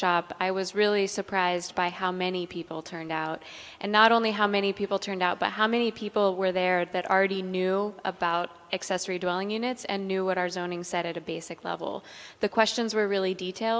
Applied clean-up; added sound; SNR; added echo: none; none; none; none.